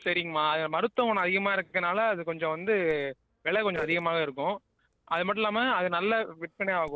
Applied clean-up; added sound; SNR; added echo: neural separator model SepFormer DNS4.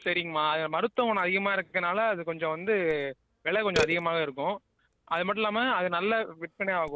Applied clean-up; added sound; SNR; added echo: none; Burping, eructation; 12 dB; none.